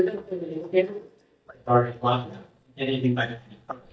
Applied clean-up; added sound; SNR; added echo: neural mask model DeepFilterNet 3.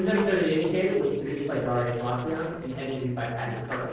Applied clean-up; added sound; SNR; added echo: neural separator model SepFormer DNS4.